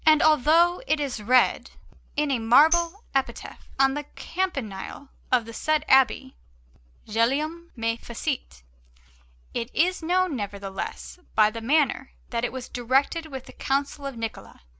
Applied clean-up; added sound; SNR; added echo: none; Tambourine; 9 dB; none.